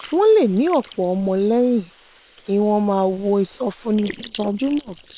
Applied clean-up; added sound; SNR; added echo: neural separator model SepFormer WHAM!.